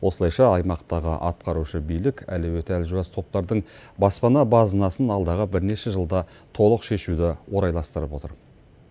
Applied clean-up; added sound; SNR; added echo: none; none; none; none.